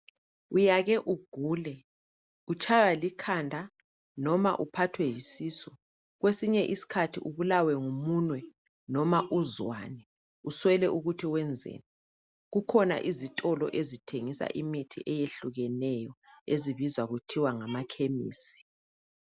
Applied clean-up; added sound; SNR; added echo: none; none; none; none.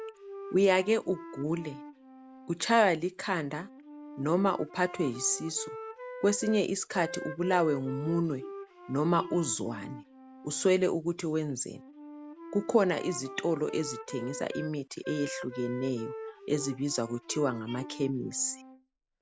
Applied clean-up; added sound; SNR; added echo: none; Wind instrument, woodwind instrument; 13 dB; none.